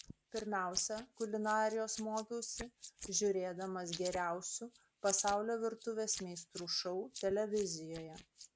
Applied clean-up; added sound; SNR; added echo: neural mask model Resemble Enhance denoiser.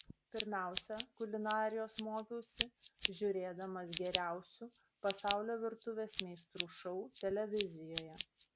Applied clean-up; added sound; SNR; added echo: none; Scissors; 0 dB; none.